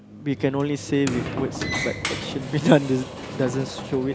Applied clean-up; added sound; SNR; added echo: none; Sliding door; 7 dB; none.